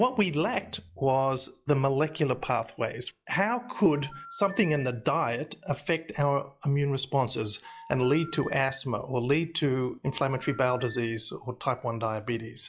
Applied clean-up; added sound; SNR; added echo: classical method log-MMSE.